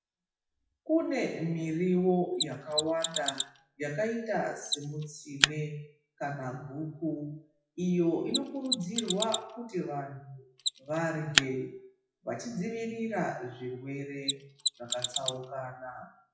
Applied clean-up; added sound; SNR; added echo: classical method WPE with log-MMSE.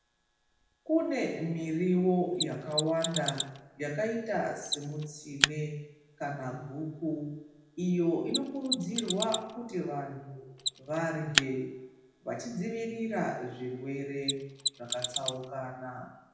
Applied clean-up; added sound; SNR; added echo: none; Mechanisms; 5 dB; reverberation time 0.8 s.